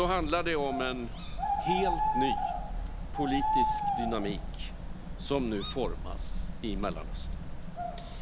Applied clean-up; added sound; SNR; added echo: none; Bird; -2 dB; none.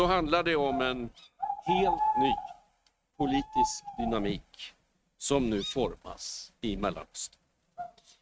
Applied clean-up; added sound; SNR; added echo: neural mask model RNNoise.